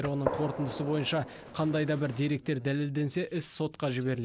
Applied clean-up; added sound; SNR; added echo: none; Gunshot, gunfire; 8 dB; none.